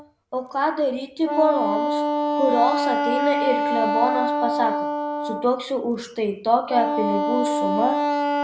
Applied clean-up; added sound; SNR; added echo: none; Wind instrument, woodwind instrument; 0 dB; none.